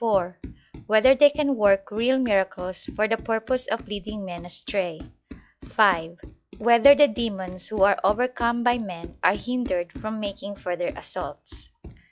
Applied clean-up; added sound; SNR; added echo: classical method log-MMSE.